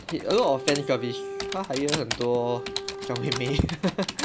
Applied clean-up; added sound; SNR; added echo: none; Typing + Bowed string instrument; 6 dB; none.